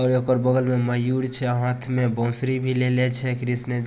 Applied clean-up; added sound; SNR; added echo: none; none; none; none.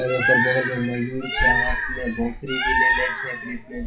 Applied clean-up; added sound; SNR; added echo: classical method WPE with log-MMSE.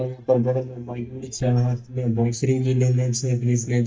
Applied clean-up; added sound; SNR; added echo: neural mask model DeepFilterNet 3.